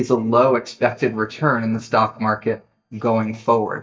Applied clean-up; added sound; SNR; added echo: neural mask model DeepFilterNet 3.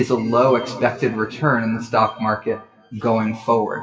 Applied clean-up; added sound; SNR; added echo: classical method WPE with log-MMSE.